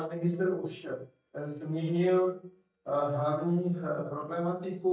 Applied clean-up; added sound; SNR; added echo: neural mask model DeepFilterNet 3.